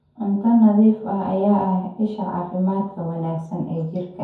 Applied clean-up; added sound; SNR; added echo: none; none; none; reverberation time 0.6 s.